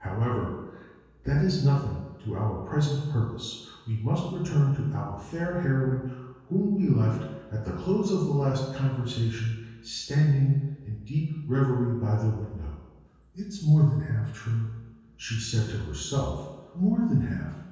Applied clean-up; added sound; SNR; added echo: none; none; none; reverberation time 1.2 s.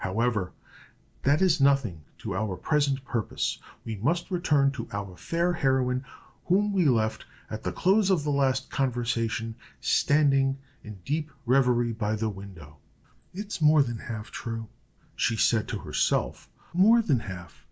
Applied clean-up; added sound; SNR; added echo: none; none; none; none.